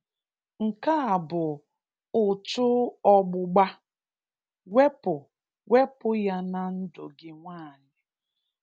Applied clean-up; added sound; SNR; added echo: none; none; none; none.